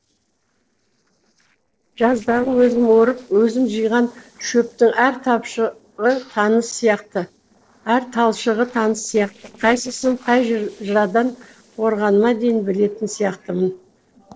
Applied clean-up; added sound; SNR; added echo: neural separator model SepFormer DNS4.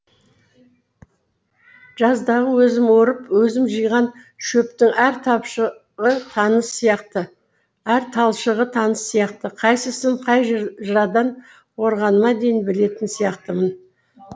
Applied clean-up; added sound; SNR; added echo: none; none; none; none.